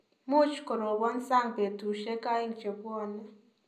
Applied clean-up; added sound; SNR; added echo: none; none; none; reverberation time 0.4 s.